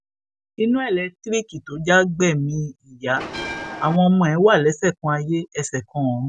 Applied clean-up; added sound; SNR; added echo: none; Bell; 9 dB; none.